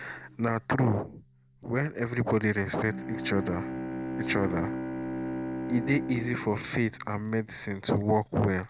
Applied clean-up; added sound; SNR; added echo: none; Bowed string instrument; 8 dB; none.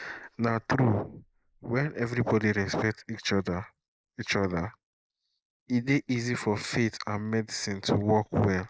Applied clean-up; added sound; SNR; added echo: neural mask model Resemble Enhance denoiser.